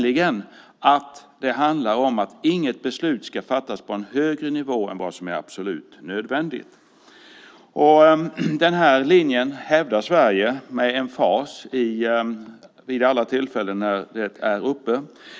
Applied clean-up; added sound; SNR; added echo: none; none; none; none.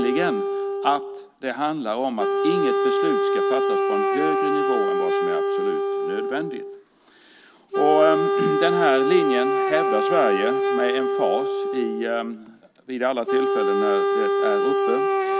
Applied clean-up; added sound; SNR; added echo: none; Wind instrument, woodwind instrument; -3 dB; none.